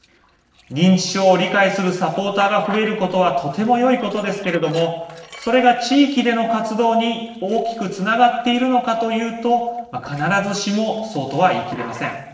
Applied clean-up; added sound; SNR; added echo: neural separator model SepFormer DNS4.